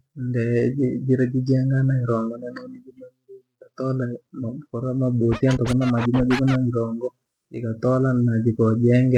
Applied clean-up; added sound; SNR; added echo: neural mask model RNNoise.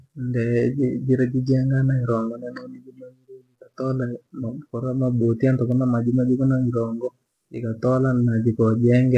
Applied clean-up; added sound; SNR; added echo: none; none; none; none.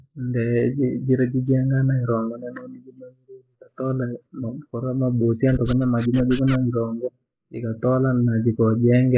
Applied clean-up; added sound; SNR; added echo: neural mask model Resemble Enhance denoiser.